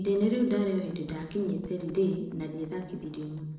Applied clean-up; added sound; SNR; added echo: neural separator model SepFormer DNS4.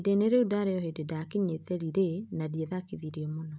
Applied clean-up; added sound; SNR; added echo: none; none; none; none.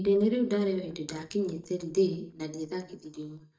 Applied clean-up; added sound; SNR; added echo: neural mask model DeepFilterNet 3.